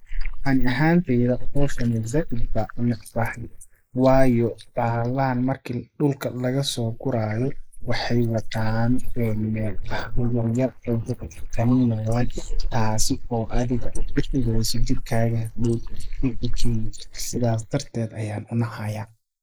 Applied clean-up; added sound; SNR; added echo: neural mask model Resemble Enhance denoiser.